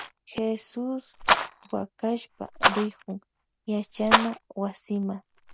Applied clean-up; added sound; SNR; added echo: none; Rattle; -2 dB; none.